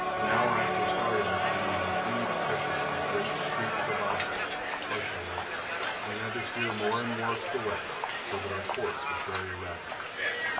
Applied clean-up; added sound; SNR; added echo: none; Crowd; -5 dB; reverberation time 0.7 s.